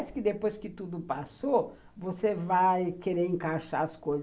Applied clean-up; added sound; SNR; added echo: none; none; none; none.